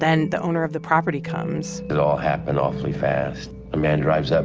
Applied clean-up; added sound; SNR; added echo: none; none; none; none.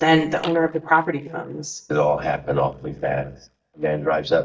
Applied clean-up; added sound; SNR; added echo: neural mask model DeepFilterNet 3.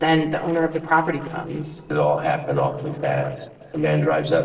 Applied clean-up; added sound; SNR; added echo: neural separator model SepFormer DNS4.